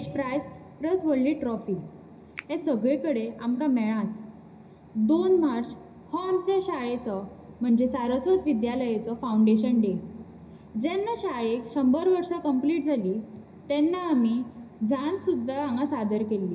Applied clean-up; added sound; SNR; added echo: none; Finger snapping; 17 dB; reverberation time 0.4 s.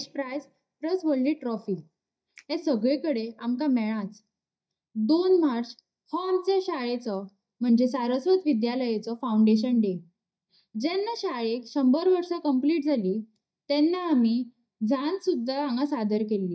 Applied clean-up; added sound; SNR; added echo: neural mask model DeepFilterNet 3.